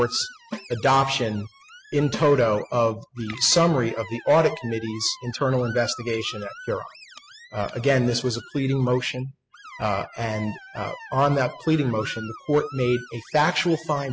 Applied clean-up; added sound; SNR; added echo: classical method spectral subtraction.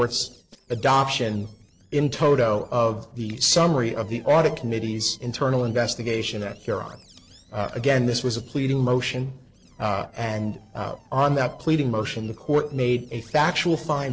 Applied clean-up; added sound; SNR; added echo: neural separator model SepFormer DNS4.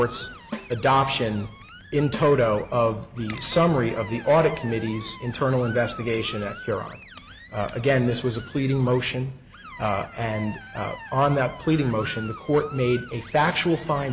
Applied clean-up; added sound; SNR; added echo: none; Snare drum + Screech; 17 dB; none.